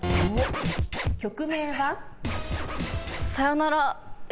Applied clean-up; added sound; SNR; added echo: none; Thunder / Wind / Bird vocalization, bird call, bird song; 10 dB; none.